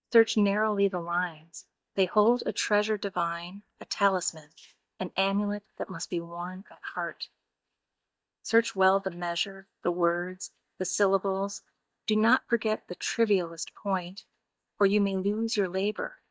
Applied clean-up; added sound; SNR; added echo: neural mask model DeepFilterNet 3.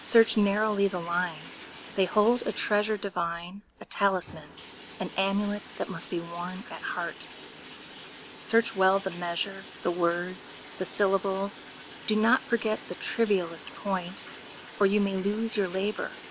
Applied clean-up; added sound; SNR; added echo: none; Bathtub (filling or washing); 15 dB; none.